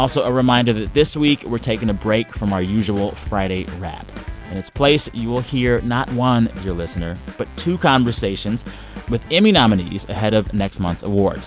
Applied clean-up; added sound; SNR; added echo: none; none; none; none.